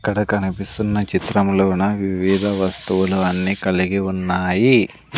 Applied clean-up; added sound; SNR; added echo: none; Hiss; 12 dB; none.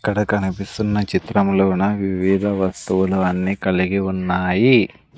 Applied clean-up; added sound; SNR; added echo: neural mask model RNNoise.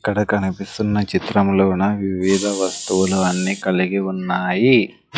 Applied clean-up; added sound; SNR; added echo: classical method log-MMSE.